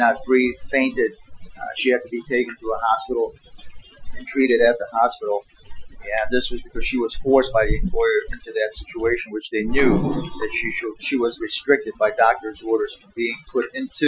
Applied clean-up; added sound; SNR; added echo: classical method Wiener filter.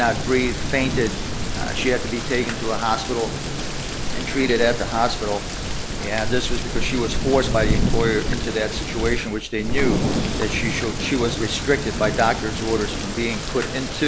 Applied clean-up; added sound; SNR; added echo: none; Thunder / Rain; 2 dB; none.